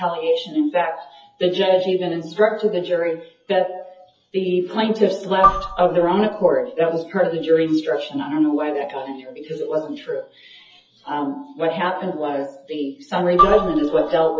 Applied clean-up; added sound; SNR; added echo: classical method WPE with log-MMSE.